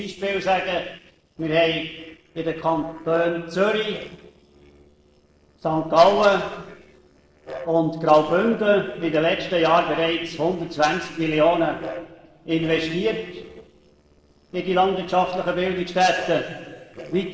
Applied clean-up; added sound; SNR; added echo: neural separator model SepFormer DNS4.